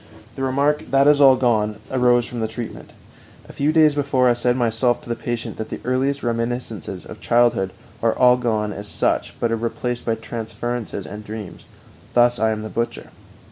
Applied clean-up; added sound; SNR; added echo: none; none; none; none.